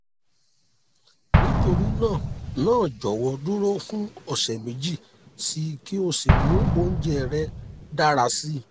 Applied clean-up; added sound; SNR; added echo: none; Explosion; 1 dB; none.